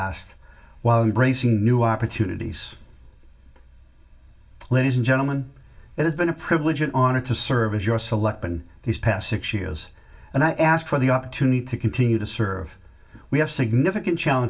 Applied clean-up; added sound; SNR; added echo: none; none; none; reverberation time 0.2 s.